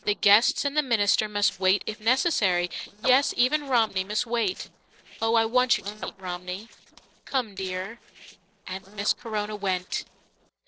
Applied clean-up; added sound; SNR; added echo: neural separator model SepFormer DNS4.